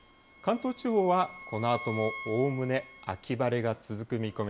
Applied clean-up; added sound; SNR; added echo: none; Bowed string instrument; 15 dB; none.